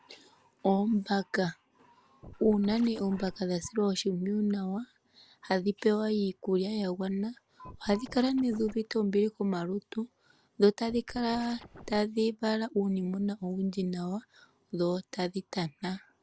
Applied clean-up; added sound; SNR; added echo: none; Scratching (performance technique); 17 dB; none.